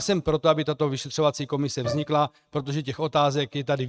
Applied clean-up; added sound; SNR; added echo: neural mask model RNNoise.